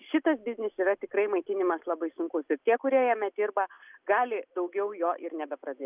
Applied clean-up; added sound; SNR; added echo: none; none; none; none.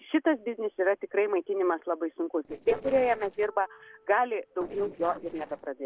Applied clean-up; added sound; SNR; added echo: neural separator model SepFormer DNS4.